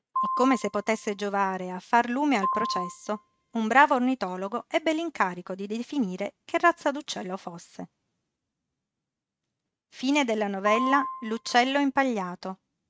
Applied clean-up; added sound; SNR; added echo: neural mask model RNNoise.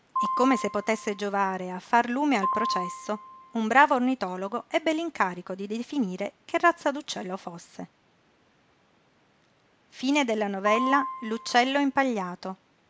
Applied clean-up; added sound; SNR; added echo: none; Piano; 6 dB; none.